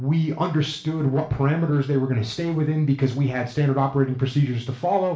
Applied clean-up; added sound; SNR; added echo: none; none; none; reverberation time 0.4 s.